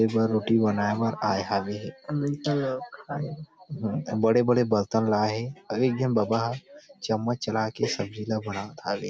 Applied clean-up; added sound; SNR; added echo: none; none; none; none.